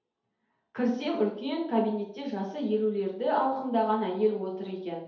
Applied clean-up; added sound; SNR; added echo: none; none; none; reverberation time 2.2 s.